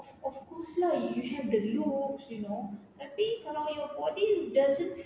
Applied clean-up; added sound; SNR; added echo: none; none; none; none.